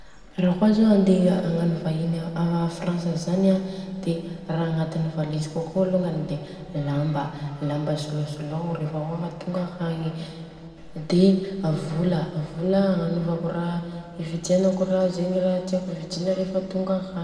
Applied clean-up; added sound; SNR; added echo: none; none; none; reverberation time 2.2 s.